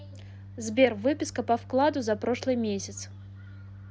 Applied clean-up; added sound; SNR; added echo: none; Organ; 15 dB; none.